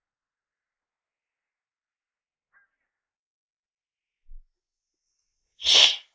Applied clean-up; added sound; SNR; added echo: neural mask model Resemble Enhance denoiser.